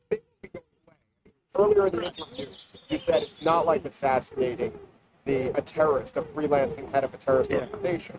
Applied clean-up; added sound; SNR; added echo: neural mask model RNNoise.